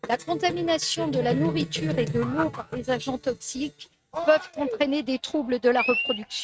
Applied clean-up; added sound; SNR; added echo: neural mask model RNNoise.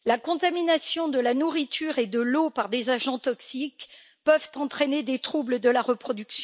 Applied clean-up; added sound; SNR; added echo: none; none; none; none.